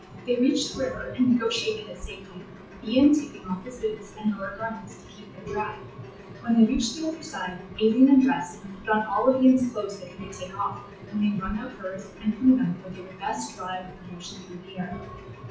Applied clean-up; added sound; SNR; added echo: classical method WPE with log-MMSE.